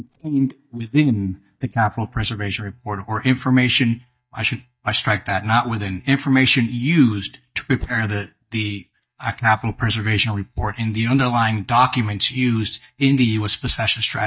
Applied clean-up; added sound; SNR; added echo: neural mask model DeepFilterNet 3.